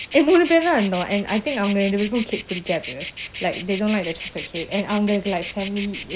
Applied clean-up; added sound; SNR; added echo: none; Insect; 13 dB; none.